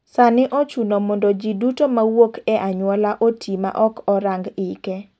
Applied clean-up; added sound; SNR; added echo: none; none; none; none.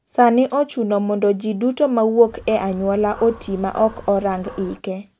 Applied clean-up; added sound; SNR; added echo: none; Dog; 20 dB; none.